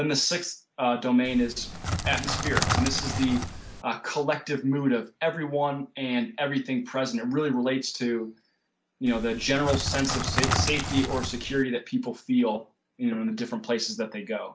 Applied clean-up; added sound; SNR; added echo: none; Crackle; 2 dB; none.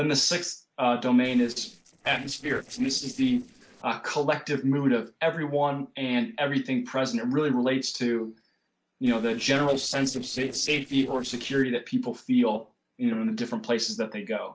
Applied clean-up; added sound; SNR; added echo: neural separator model SepFormer DNS4.